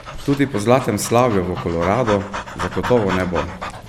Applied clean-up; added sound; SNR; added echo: none; Dog; 10 dB; none.